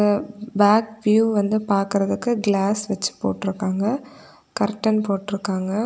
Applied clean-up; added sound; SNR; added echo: none; none; none; none.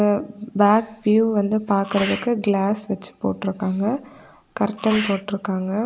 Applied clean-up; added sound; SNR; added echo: none; Sneeze; 13 dB; none.